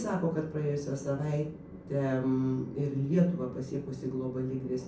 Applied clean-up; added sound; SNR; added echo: none; Train; 15 dB; reverberation time 0.6 s.